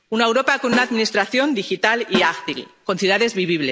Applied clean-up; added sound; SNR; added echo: none; Snare drum; 11 dB; none.